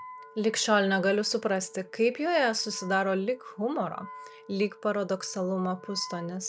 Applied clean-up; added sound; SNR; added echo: none; Wind instrument, woodwind instrument; 20 dB; none.